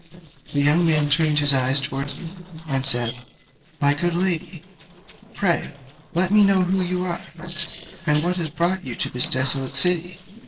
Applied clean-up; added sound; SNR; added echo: neural separator model SepFormer DNS4.